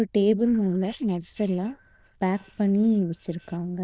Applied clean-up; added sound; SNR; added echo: neural diffusion model UNIVERSE++.